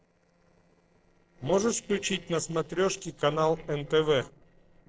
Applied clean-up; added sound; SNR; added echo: neural separator model SepFormer DNS4.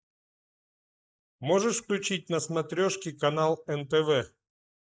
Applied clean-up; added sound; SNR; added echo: neural mask model Resemble Enhance denoiser.